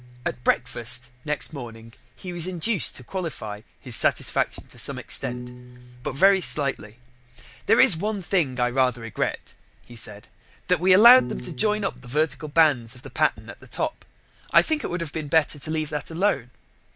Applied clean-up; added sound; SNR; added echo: none; Piano; 18 dB; none.